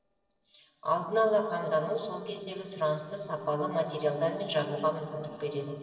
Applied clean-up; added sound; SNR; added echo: neural separator model SepFormer DNS4.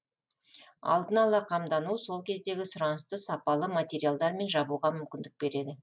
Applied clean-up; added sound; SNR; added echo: none; none; none; none.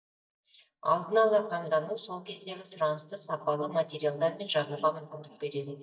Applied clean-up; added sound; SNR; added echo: neural mask model DeepFilterNet 3.